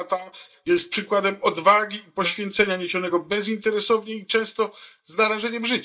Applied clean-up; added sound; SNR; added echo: neural mask model DeepFilterNet 3.